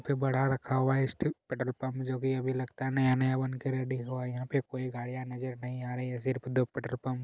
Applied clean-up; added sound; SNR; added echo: none; none; none; none.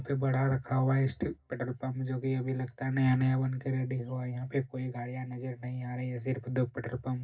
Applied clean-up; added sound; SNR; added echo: none; none; none; reverberation time 0.4 s.